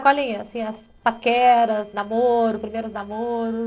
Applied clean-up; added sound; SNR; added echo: neural separator model SepFormer DNS4.